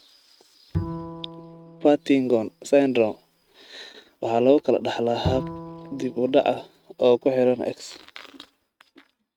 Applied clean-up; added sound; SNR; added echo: neural mask model RNNoise.